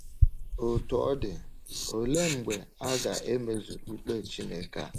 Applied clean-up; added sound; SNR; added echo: neural mask model Resemble Enhance denoiser.